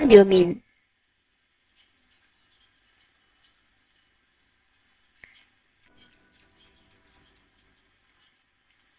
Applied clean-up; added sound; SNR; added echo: neural separator model SepFormer WHAMR!.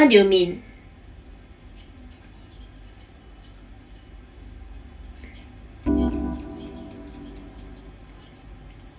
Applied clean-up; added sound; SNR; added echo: none; Organ; 1 dB; reverberation time 0.2 s.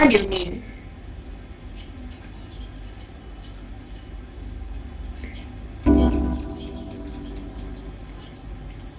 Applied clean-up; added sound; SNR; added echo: neural separator model SepFormer DNS4.